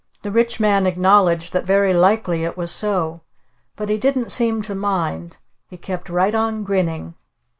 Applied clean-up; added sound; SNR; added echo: none; none; none; none.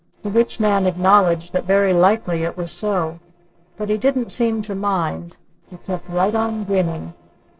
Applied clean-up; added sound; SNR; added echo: neural separator model SepFormer DNS4.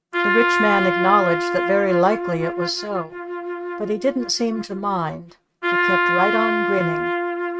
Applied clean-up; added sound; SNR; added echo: neural mask model RNNoise.